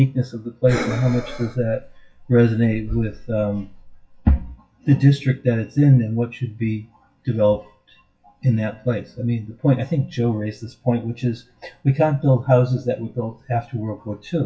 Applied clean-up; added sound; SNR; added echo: classical method WPE with log-MMSE.